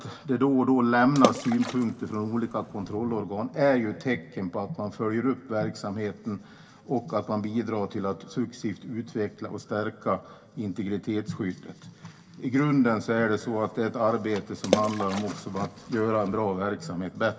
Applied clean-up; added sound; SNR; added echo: none; Water / Splash, splatter; 5 dB; reverberation time 2.7 s.